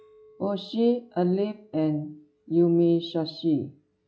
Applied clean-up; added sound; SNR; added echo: classical method log-MMSE.